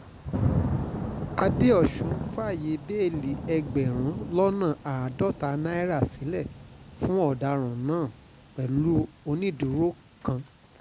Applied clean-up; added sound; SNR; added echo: none; Thunder / Rain; 7 dB; none.